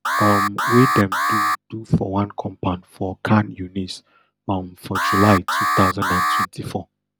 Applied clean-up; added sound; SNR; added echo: none; Alarm; -2 dB; none.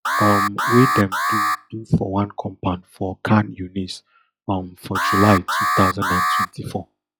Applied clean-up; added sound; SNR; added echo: classical method log-MMSE.